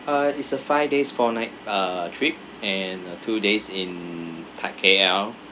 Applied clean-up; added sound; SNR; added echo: none; none; none; none.